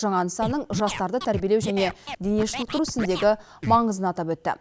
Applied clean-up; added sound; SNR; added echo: none; Scratching (performance technique); 10 dB; none.